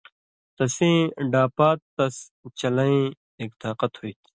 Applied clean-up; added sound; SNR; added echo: none; none; none; none.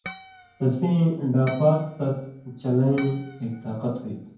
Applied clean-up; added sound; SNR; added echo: none; Harp; 19 dB; reverberation time 0.9 s.